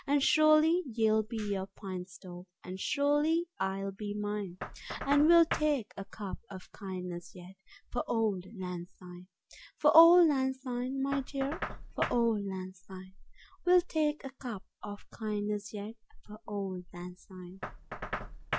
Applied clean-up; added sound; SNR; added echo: none; Knock; 15 dB; none.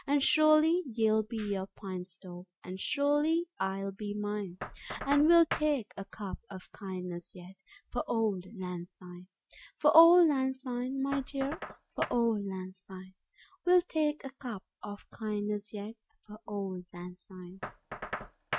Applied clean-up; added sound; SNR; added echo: neural mask model RNNoise.